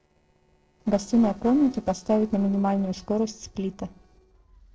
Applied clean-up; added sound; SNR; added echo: neural separator model SepFormer DNS4.